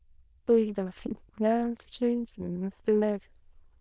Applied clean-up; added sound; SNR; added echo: neural diffusion model UNIVERSE++.